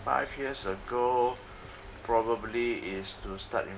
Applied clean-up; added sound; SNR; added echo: none; Engine; 17 dB; none.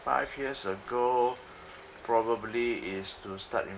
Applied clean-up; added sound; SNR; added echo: none; none; none; none.